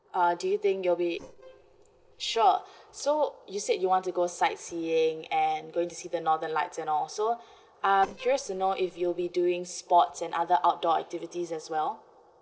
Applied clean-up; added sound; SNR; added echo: neural separator model SepFormer DNS4.